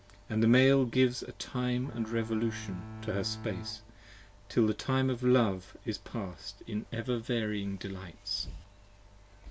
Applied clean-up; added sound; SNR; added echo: none; Bowed string instrument; 12 dB; none.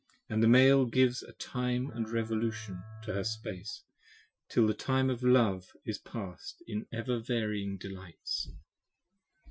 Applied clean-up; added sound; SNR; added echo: classical method Wiener filter.